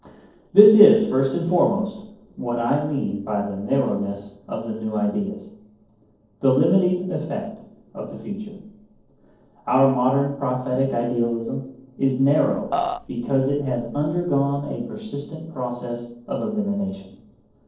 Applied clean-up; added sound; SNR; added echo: neural separator model SepFormer DNS4.